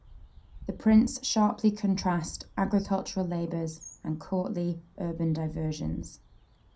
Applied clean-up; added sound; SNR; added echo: none; Bird; 18 dB; reverberation time 0.2 s.